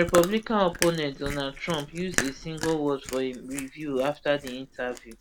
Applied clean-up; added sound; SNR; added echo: none; Chewing, mastication; 9 dB; none.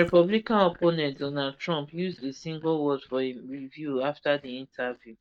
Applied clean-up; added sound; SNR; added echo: neural mask model DeepFilterNet 3.